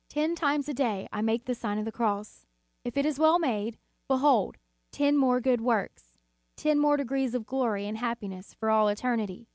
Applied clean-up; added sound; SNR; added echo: none; none; none; none.